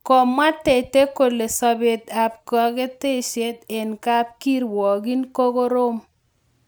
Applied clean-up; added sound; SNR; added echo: none; none; none; none.